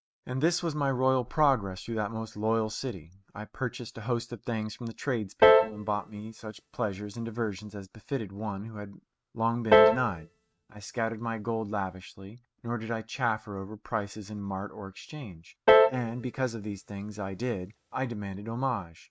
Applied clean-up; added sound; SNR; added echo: neural mask model RNNoise.